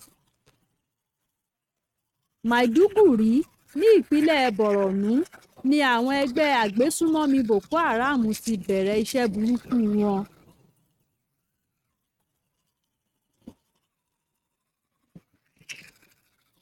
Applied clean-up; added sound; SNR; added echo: neural mask model RNNoise.